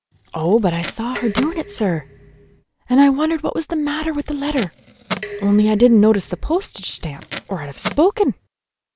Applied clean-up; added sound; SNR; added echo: none; Dishes, pots, and pans + Packing tape, duct tape; 14 dB; none.